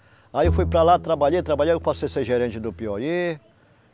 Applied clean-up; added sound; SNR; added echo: none; Bowed string instrument; 7 dB; none.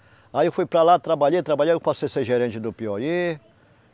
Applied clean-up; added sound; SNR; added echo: none; none; none; none.